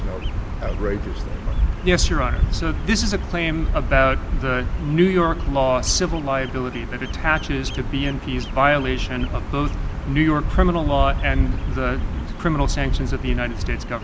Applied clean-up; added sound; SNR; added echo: none; Bird vocalization, bird call, bird song; 1 dB; none.